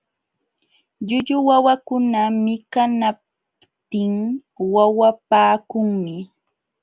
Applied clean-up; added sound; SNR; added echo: none; none; none; none.